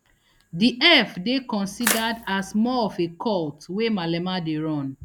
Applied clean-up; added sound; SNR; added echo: none; Splash, splatter; 7 dB; none.